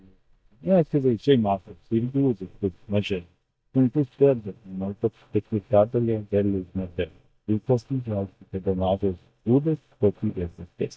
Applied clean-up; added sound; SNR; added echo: neural mask model DeepFilterNet 3.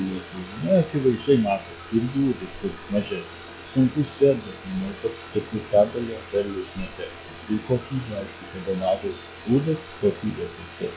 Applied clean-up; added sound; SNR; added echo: classical method log-MMSE.